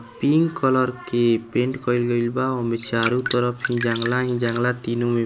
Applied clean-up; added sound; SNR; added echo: none; Drip; 9 dB; none.